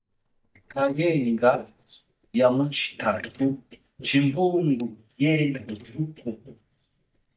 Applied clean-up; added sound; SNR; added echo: neural mask model DeepFilterNet 3.